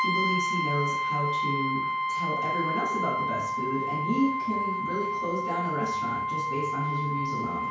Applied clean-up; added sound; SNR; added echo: none; Brass instrument; -3 dB; reverberation time 0.5 s.